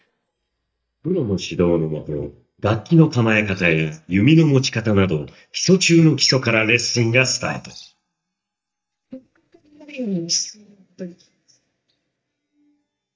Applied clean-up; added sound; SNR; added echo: neural mask model DeepFilterNet 3.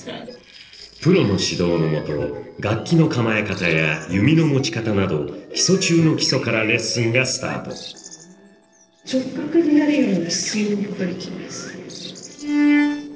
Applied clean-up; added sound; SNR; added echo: neural separator model SepFormer DNS4.